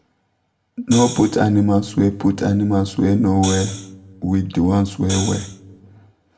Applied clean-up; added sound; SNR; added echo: none; Hi-hat; 11 dB; reverberation time 0.4 s.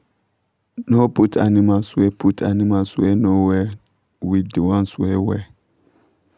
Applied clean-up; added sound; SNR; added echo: none; none; none; none.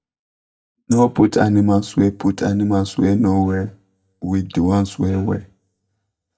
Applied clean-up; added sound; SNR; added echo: neural mask model DeepFilterNet 3.